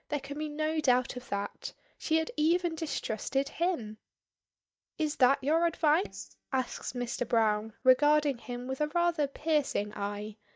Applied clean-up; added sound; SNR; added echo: neural mask model DeepFilterNet 3.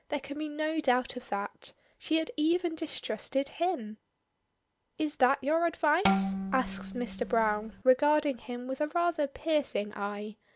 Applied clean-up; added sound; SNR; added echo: none; Bowed string instrument; 2 dB; none.